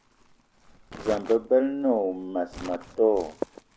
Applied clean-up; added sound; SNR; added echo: none; Crumpling, crinkling; 18 dB; none.